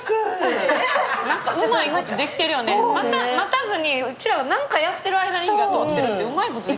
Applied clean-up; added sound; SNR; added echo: none; Liquid; 16 dB; none.